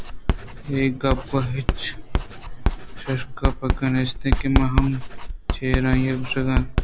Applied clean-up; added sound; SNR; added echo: none; Writing; -1 dB; none.